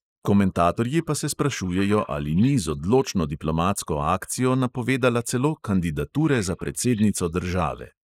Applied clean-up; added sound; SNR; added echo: neural mask model Resemble Enhance denoiser.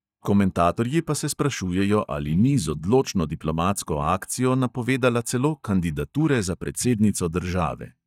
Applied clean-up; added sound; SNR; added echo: neural mask model DeepFilterNet 3.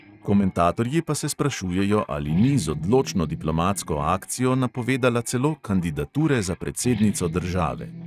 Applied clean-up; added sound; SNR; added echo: neural mask model RNNoise.